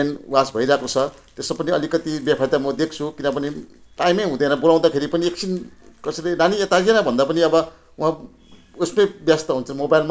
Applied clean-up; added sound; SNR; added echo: none; none; none; none.